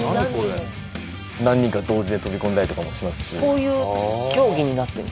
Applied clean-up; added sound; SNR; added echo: none; none; none; none.